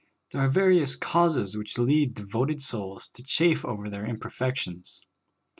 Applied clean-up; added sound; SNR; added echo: none; none; none; none.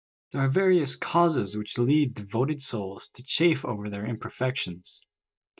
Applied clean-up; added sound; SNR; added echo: neural mask model DeepFilterNet 3.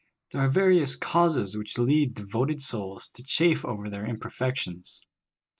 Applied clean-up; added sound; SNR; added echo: neural mask model Resemble Enhance denoiser.